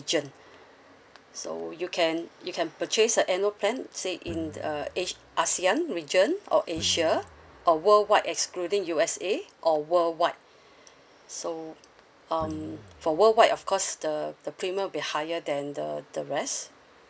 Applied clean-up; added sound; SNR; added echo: none; Guitar; 19 dB; none.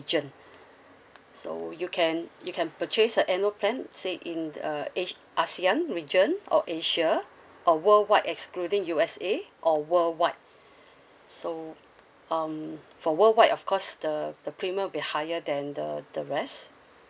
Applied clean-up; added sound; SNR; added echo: none; none; none; none.